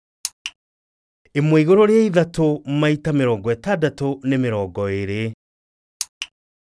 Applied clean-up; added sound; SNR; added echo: none; none; none; none.